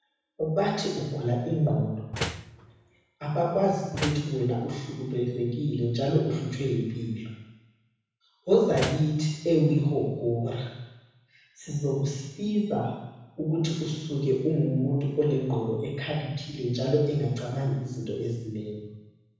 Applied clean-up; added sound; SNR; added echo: none; Slam; 9 dB; reverberation time 1.1 s.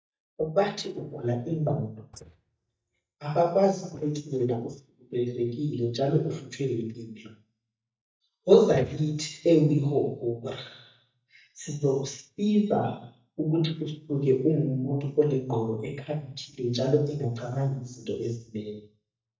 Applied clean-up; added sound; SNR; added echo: neural mask model DeepFilterNet 3.